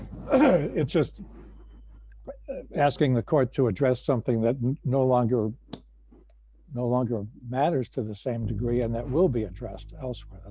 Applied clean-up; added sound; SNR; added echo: none; Bass guitar; 17 dB; none.